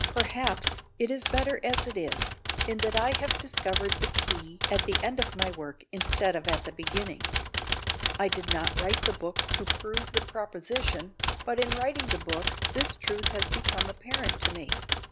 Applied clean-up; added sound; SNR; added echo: none; Typewriter; -4 dB; none.